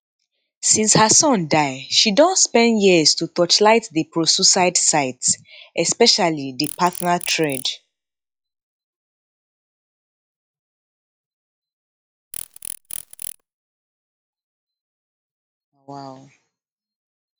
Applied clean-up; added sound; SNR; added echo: classical method log-MMSE.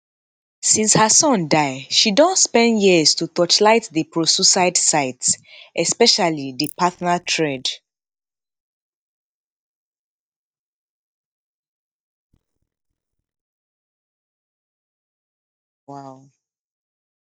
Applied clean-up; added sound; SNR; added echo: neural mask model DeepFilterNet 3.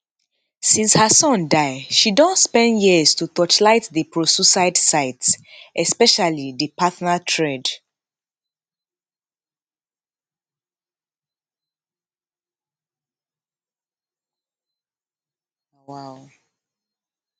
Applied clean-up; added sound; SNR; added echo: none; none; none; none.